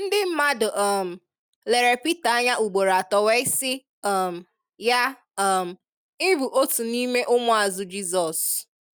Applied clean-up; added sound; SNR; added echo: none; none; none; none.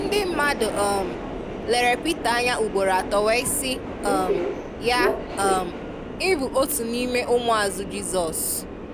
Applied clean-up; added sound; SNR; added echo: none; Subway, metro, underground; 6 dB; none.